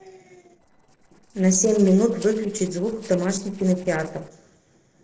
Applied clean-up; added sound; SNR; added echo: neural separator model SepFormer DNS4.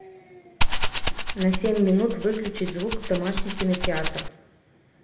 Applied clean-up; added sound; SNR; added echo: none; Rattle (instrument); -2 dB; reverberation time 0.7 s.